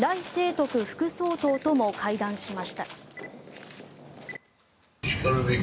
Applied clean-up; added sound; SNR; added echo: none; none; none; none.